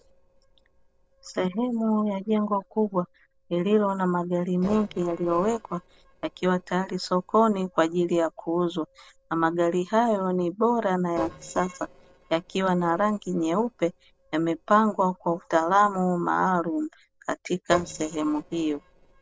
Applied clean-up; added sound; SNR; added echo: neural separator model SepFormer DNS4.